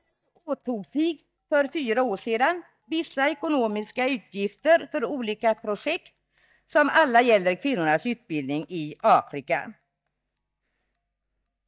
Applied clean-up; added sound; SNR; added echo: neural mask model DeepFilterNet 3.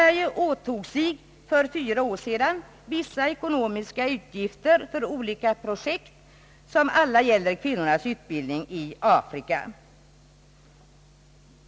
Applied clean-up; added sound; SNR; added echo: none; none; none; none.